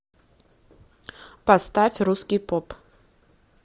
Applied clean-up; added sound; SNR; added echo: none; none; none; none.